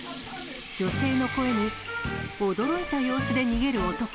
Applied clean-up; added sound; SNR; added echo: none; Sink (filling or washing) / Water tap, faucet; 14 dB; none.